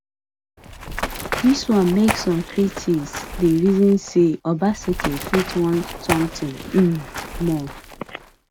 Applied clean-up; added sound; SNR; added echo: none; Run; 10 dB; none.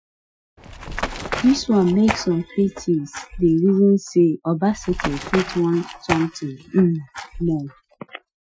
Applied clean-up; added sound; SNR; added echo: classical method Wiener filter.